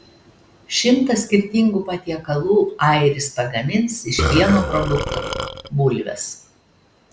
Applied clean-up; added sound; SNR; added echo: none; Burping, eructation; 3 dB; none.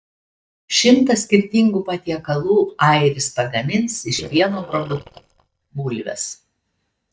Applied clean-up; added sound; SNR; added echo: neural mask model DeepFilterNet 3.